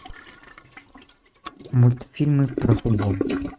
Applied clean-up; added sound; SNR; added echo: neural mask model RNNoise.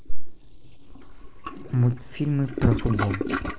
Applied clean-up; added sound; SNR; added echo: neural mask model Resemble Enhance denoiser.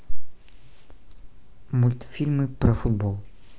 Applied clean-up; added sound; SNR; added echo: none; none; none; none.